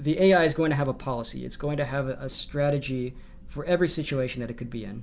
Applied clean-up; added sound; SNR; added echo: none; none; none; none.